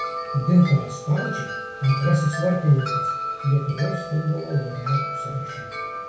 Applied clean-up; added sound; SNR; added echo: none; Wind chime; 8 dB; reverberation time 0.6 s.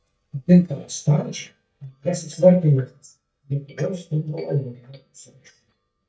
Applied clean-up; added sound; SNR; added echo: neural mask model DeepFilterNet 3.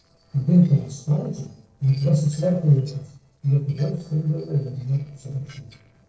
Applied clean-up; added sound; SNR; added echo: neural separator model SepFormer DNS4.